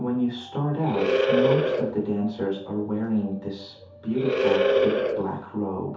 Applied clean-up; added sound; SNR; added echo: none; Animal; -4 dB; reverberation time 0.5 s.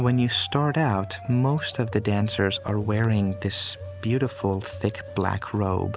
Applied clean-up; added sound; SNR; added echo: none; none; none; none.